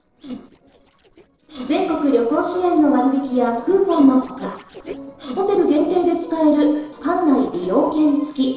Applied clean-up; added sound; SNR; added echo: neural separator model SepFormer DNS4.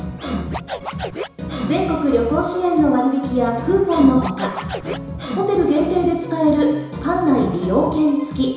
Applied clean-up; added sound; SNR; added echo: none; Scratching (performance technique); 11 dB; reverberation time 1.0 s.